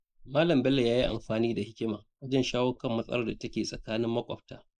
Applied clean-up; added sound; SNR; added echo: neural mask model Resemble Enhance denoiser.